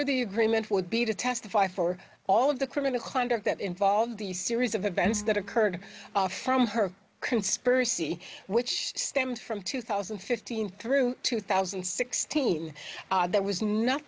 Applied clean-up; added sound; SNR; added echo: none; Bowed string instrument; 16 dB; none.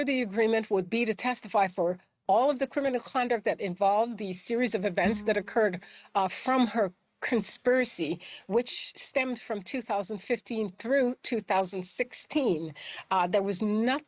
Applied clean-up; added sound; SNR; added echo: neural mask model RNNoise.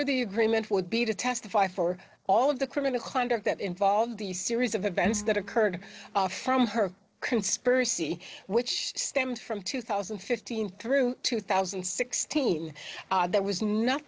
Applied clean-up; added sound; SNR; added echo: neural separator model SepFormer DNS4.